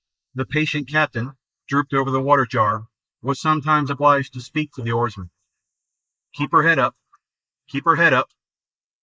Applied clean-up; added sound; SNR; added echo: neural mask model Resemble Enhance denoiser.